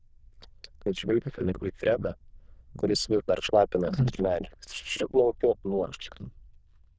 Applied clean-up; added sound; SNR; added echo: neural diffusion model UNIVERSE++.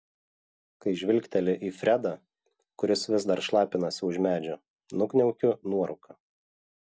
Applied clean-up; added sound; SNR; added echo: none; none; none; none.